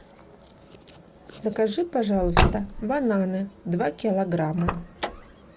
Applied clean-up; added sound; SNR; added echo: none; Car; 4 dB; none.